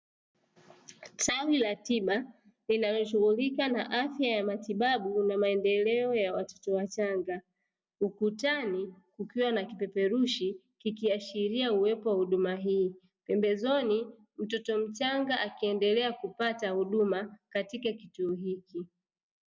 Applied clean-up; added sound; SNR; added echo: none; none; none; none.